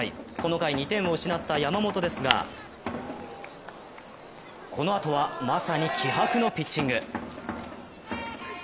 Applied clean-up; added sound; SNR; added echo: none; none; none; none.